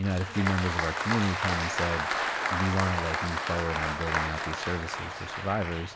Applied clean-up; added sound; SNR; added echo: none; Applause; 1 dB; none.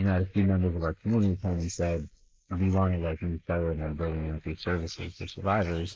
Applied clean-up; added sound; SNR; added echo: neural mask model Resemble Enhance denoiser.